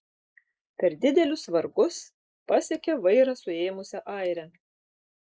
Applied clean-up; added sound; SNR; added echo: neural mask model Resemble Enhance denoiser.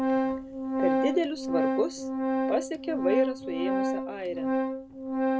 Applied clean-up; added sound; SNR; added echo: none; Organ; -3 dB; none.